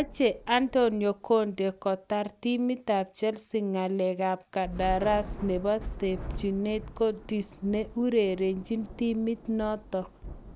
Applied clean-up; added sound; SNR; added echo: none; Thunder / Rain; 14 dB; none.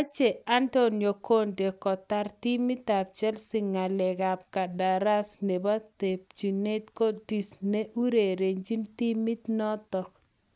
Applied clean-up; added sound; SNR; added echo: none; none; none; none.